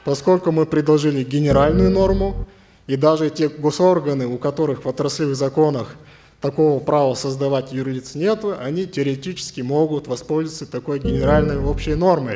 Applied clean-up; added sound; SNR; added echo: none; Piano; 2 dB; none.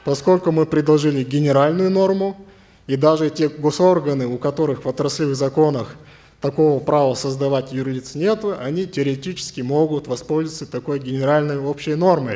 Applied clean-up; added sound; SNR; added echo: none; none; none; none.